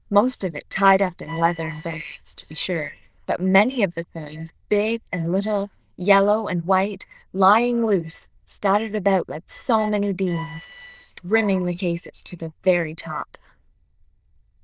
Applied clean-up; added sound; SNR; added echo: neural diffusion model UNIVERSE++.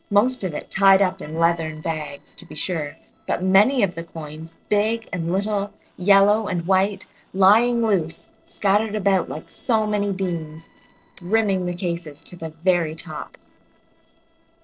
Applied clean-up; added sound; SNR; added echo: neural separator model SepFormer DNS4.